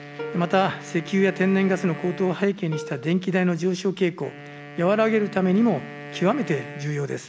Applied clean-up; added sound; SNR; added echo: none; Plucked string instrument + Wind instrument, woodwind instrument; 15 dB; none.